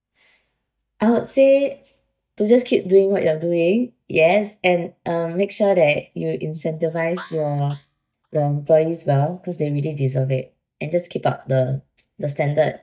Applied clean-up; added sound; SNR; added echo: neural mask model DeepFilterNet 3.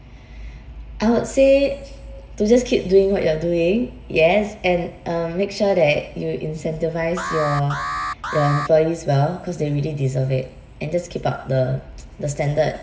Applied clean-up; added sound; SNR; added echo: none; Alarm; 6 dB; reverberation time 2.1 s.